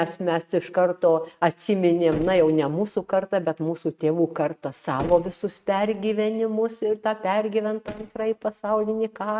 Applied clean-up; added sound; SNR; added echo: neural mask model RNNoise.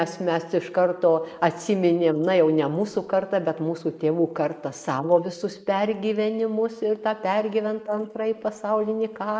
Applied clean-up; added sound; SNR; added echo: neural mask model Resemble Enhance denoiser.